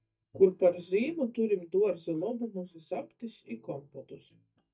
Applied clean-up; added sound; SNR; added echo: neural mask model DeepFilterNet 3.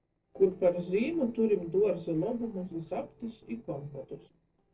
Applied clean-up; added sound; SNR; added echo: neural separator model SepFormer DNS4.